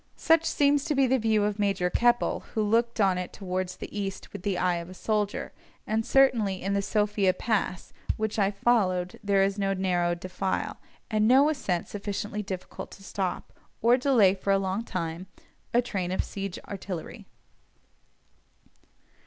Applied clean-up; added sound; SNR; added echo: none; Bass drum; 11 dB; none.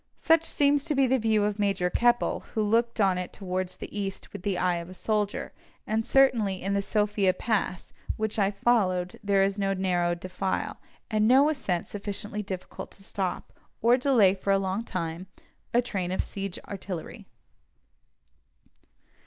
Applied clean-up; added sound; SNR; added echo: neural mask model DeepFilterNet 3.